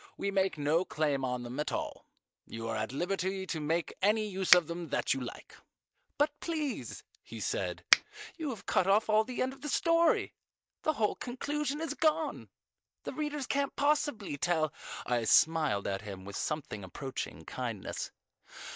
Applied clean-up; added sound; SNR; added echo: neural mask model DeepFilterNet 3.